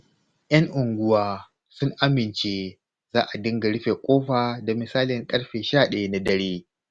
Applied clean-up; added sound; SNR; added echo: none; none; none; none.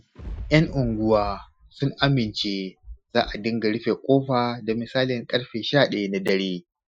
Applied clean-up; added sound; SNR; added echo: classical method Wiener filter.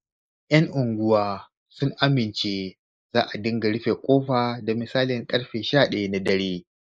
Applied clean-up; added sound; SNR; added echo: neural mask model Resemble Enhance denoiser.